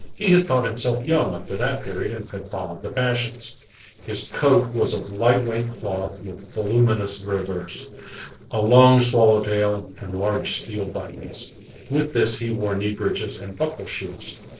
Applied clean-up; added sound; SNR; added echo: neural separator model SepFormer DNS4.